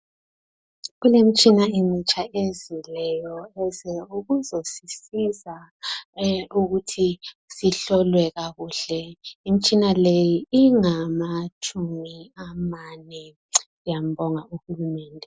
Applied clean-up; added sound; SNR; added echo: none; none; none; none.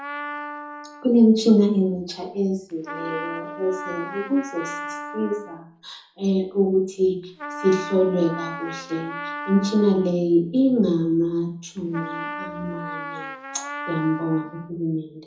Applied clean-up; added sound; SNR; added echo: none; Trumpet; 12 dB; reverberation time 0.5 s.